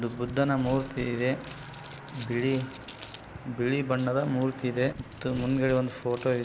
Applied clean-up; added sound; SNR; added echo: none; Crumpling, crinkling; 15 dB; none.